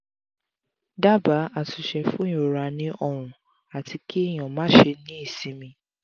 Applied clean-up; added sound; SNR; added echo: none; none; none; none.